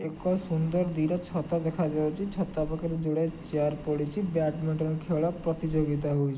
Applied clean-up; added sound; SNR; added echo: none; Boiling; 16 dB; none.